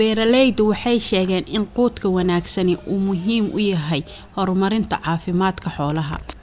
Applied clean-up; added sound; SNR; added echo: none; none; none; none.